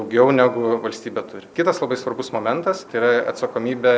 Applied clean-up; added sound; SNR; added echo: none; none; none; none.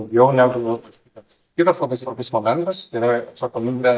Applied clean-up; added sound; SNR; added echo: neural mask model DeepFilterNet 3.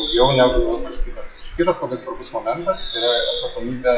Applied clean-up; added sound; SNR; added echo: classical method WPE with log-MMSE.